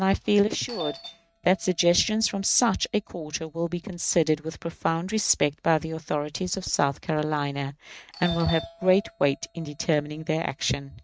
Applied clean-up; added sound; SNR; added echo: neural mask model RNNoise.